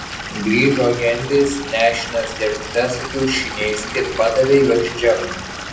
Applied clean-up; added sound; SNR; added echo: none; Stream / Liquid; 10 dB; reverberation time 0.6 s.